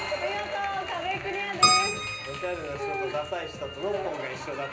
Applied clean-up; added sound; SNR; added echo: none; Keyboard (musical); 0 dB; reverberation time 0.5 s.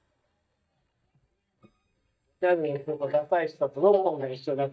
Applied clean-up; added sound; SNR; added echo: neural mask model DeepFilterNet 3.